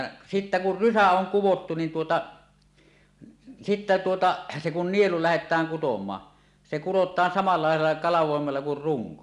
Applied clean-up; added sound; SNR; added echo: none; none; none; none.